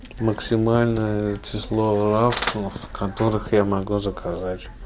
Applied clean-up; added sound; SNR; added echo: none; Fire; 17 dB; none.